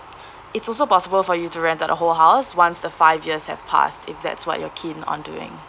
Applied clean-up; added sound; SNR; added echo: none; none; none; none.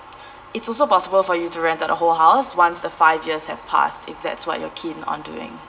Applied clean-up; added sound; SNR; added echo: none; none; none; reverberation time 2.4 s.